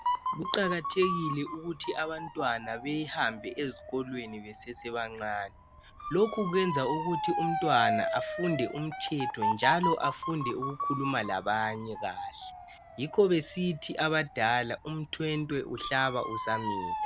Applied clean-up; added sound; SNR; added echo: none; Motor vehicle (road) / Siren; 5 dB; none.